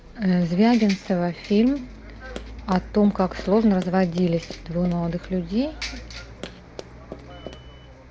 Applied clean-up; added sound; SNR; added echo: none; Bus + Run; 15 dB; none.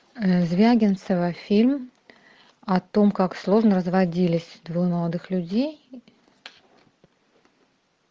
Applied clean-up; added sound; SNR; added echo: none; none; none; none.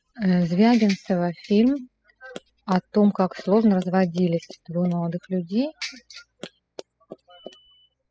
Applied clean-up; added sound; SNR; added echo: classical method spectral subtraction.